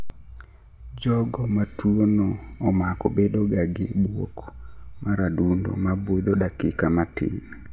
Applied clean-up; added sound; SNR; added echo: none; none; none; none.